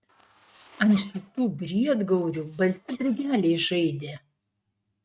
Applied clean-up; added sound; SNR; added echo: neural mask model RNNoise.